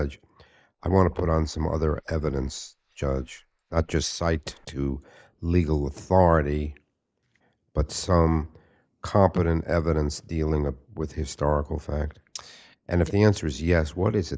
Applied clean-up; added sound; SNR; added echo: neural mask model Resemble Enhance denoiser.